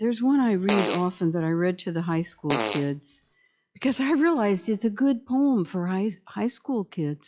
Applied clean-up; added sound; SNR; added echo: classical method log-MMSE.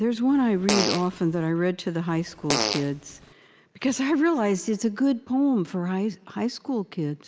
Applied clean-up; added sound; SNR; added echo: none; Fart; 5 dB; none.